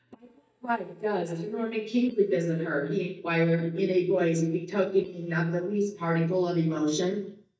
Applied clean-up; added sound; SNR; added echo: neural mask model DeepFilterNet 3.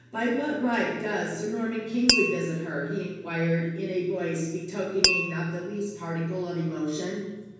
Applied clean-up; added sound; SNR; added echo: none; Tap; 1 dB; reverberation time 1.2 s.